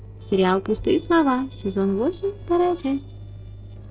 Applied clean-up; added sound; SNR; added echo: neural separator model SepFormer DNS4.